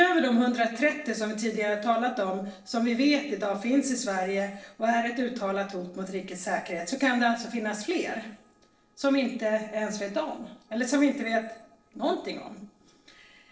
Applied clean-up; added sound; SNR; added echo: neural separator model SepFormer DNS4.